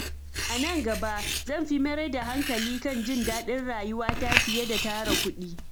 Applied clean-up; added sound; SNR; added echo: none; Writing; 1 dB; none.